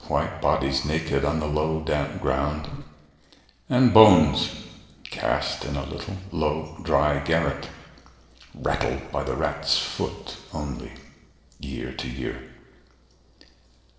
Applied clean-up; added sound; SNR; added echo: neural separator model SepFormer DNS4.